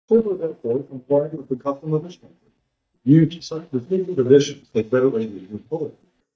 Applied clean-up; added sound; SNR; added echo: neural mask model DeepFilterNet 3.